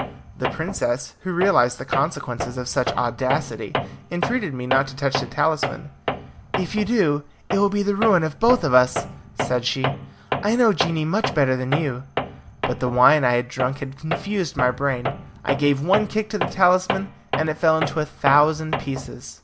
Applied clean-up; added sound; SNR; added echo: none; Tools; 7 dB; none.